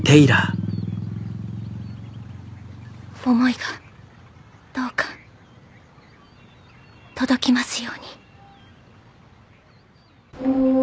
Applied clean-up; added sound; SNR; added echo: none; none; none; none.